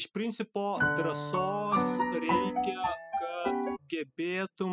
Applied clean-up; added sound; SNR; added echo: classical method spectral subtraction.